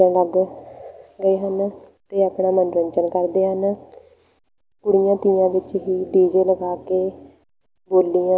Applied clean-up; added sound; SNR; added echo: none; none; none; none.